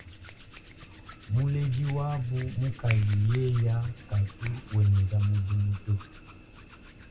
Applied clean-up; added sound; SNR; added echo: none; Hands; 17 dB; reverberation time 0.2 s.